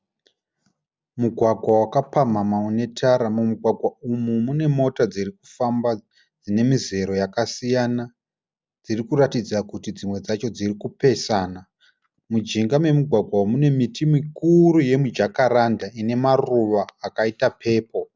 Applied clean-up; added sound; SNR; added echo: none; none; none; none.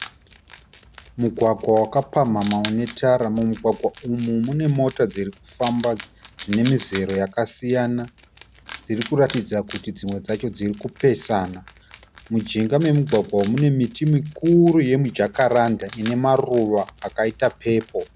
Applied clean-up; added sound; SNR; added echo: none; Wild animals; 17 dB; none.